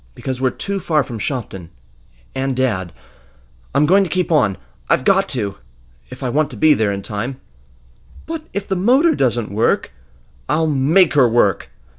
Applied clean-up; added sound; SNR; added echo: none; none; none; none.